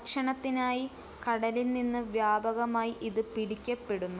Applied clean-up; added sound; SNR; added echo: none; none; none; none.